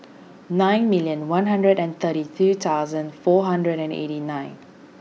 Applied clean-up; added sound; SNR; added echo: none; none; none; none.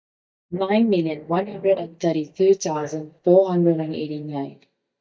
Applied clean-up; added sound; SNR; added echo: neural mask model DeepFilterNet 3.